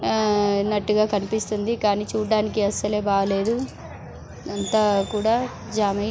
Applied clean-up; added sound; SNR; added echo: none; none; none; none.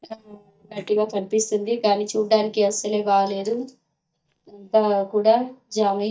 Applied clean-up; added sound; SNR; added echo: neural mask model DeepFilterNet 3.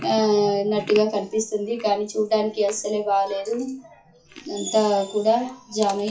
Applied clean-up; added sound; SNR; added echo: classical method WPE with log-MMSE.